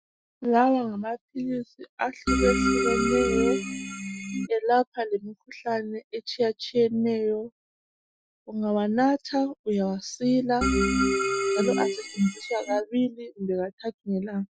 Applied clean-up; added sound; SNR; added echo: classical method Wiener filter.